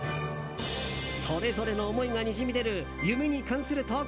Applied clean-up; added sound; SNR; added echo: none; none; none; none.